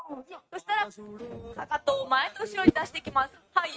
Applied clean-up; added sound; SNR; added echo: neural mask model RNNoise.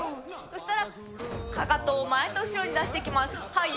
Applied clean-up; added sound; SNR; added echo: none; none; none; none.